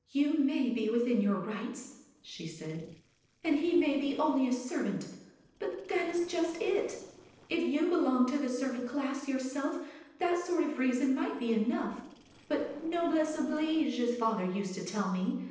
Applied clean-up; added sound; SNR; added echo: neural separator model SepFormer DNS4.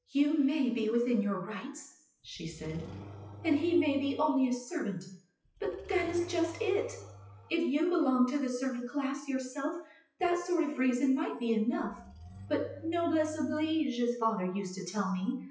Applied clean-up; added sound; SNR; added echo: classical method WPE with log-MMSE.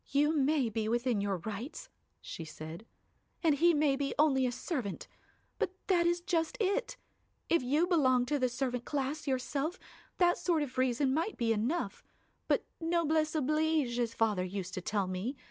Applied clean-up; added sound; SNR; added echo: none; none; none; none.